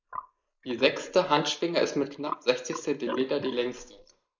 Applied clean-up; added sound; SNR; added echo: neural mask model Resemble Enhance denoiser.